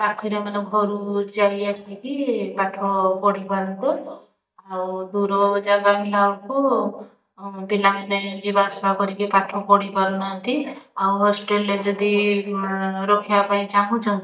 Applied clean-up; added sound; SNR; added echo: neural mask model DeepFilterNet 3.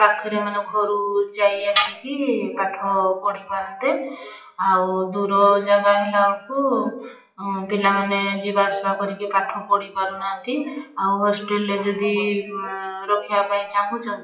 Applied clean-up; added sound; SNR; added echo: classical method WPE with log-MMSE.